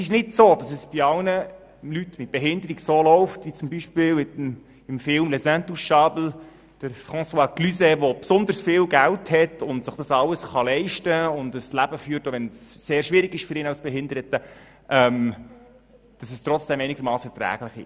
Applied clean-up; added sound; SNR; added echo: none; none; none; none.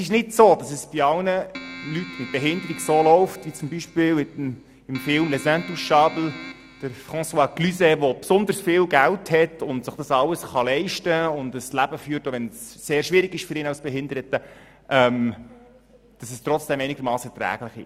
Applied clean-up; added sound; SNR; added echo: none; Keyboard (musical); 16 dB; none.